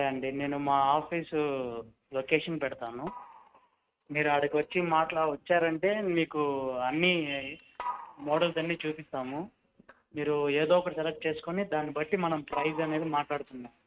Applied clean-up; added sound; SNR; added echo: neural mask model RNNoise.